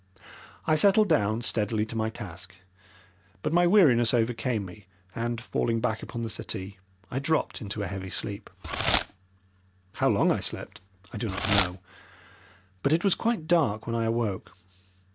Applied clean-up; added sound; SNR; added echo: none; Packing tape, duct tape / Tearing; 4 dB; none.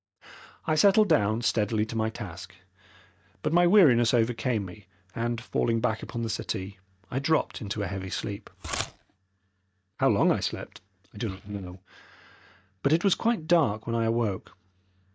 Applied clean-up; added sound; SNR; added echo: neural mask model DeepFilterNet 3.